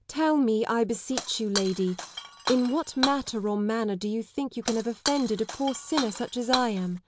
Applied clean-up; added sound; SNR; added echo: none; Shatter; 8 dB; none.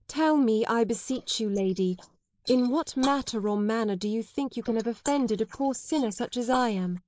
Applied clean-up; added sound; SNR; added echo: neural mask model Resemble Enhance denoiser.